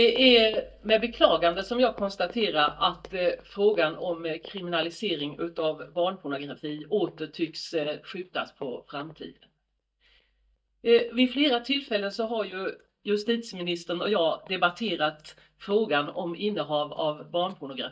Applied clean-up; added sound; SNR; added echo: neural mask model DeepFilterNet 3.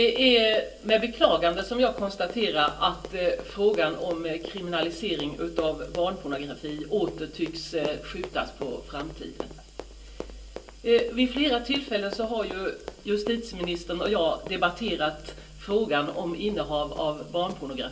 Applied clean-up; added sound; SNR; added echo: none; Run; 16 dB; reverberation time 0.2 s.